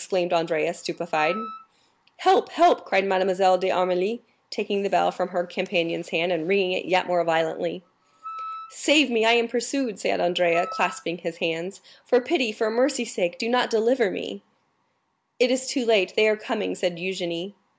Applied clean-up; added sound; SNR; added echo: none; Wind instrument, woodwind instrument; 15 dB; none.